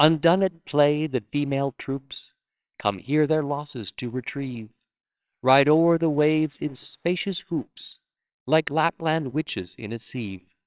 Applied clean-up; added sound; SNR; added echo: neural separator model SepFormer WHAMR!.